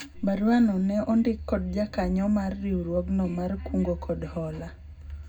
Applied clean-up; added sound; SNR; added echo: none; none; none; reverberation time 0.3 s.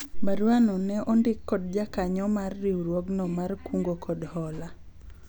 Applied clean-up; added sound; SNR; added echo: none; none; none; none.